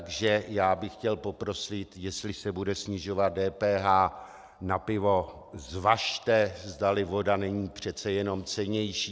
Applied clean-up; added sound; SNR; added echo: none; none; none; none.